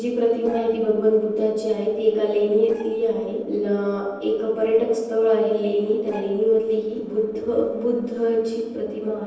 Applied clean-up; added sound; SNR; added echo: neural separator model SepFormer DNS4.